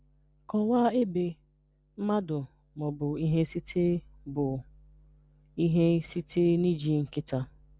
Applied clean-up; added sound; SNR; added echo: none; none; none; none.